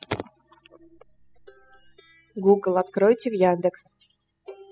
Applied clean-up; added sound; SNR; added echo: classical method spectral subtraction.